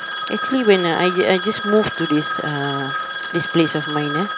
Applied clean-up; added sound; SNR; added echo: none; Telephone; 6 dB; none.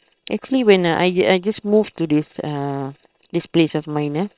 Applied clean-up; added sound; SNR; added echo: neural separator model SepFormer WHAM!.